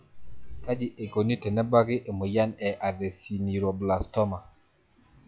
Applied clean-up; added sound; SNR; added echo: classical method log-MMSE.